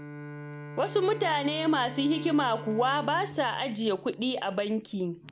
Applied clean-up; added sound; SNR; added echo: none; Bowed string instrument; 14 dB; none.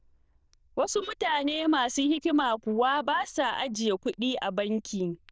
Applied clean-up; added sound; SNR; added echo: neural diffusion model UNIVERSE++.